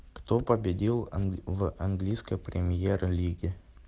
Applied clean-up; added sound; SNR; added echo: none; none; none; none.